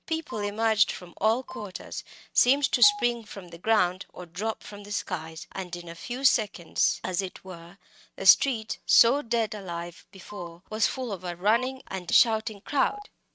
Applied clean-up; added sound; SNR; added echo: neural mask model RNNoise.